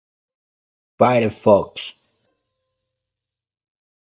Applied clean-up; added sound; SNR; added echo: neural mask model DeepFilterNet 3.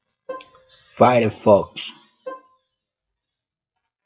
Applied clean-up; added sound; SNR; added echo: classical method WPE with log-MMSE.